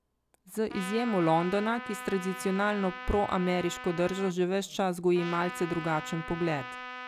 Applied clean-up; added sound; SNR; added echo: none; Trumpet; 12 dB; none.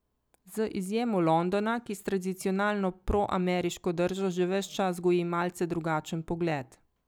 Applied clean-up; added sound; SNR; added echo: none; none; none; none.